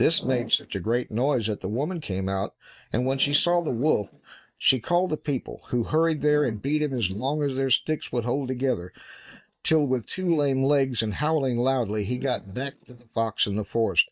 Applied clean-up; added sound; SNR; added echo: neural mask model DeepFilterNet 3.